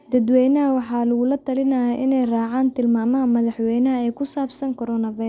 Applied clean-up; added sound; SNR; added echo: none; none; none; none.